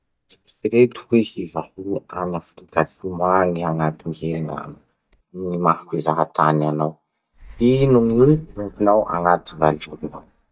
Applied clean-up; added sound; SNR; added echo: neural mask model DeepFilterNet 3.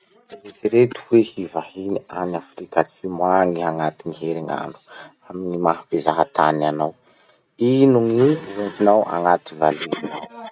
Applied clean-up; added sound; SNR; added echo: none; none; none; none.